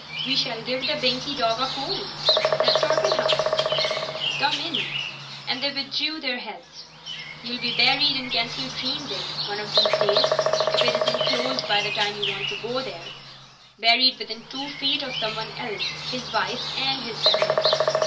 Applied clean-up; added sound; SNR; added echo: none; Bird vocalization, bird call, bird song; -2 dB; reverberation time 0.3 s.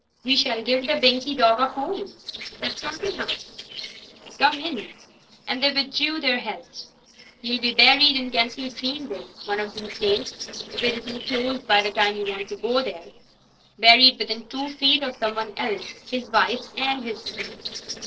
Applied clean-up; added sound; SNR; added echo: neural separator model SepFormer DNS4.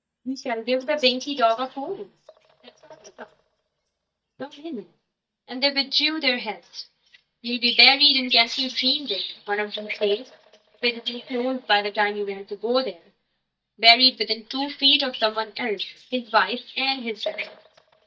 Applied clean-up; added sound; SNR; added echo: neural mask model DeepFilterNet 3.